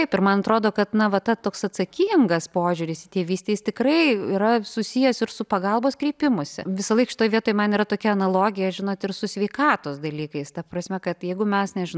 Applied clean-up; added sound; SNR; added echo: none; none; none; none.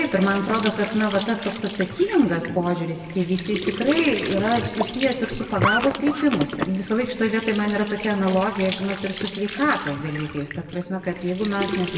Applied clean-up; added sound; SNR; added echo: none; Squeak / Trickle, dribble / Sink (filling or washing); 7 dB; reverberation time 1.5 s.